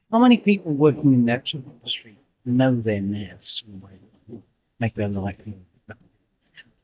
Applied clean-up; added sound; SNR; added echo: neural mask model DeepFilterNet 3.